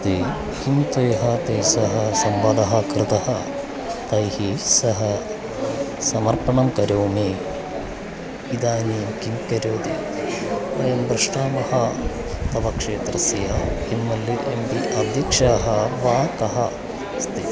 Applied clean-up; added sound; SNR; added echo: none; none; none; none.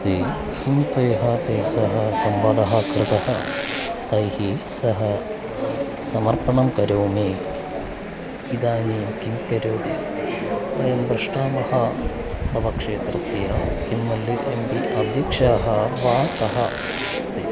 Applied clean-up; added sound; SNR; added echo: none; Squeak; 6 dB; none.